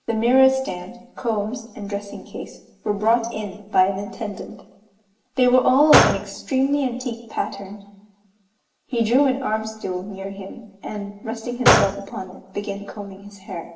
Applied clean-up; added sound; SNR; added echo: none; Gunshot, gunfire; 0 dB; reverberation time 0.9 s.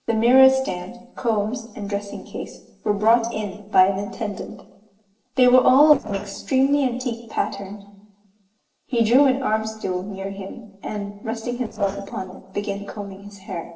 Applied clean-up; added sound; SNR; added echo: neural separator model SepFormer DNS4.